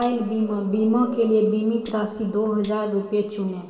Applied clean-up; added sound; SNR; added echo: none; Tambourine; 11 dB; reverberation time 2.1 s.